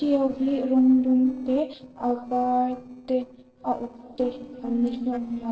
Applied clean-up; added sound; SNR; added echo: neural separator model SepFormer DNS4.